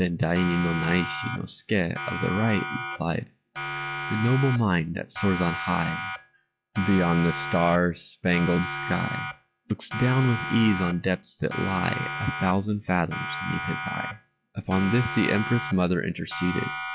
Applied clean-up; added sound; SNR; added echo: classical method log-MMSE.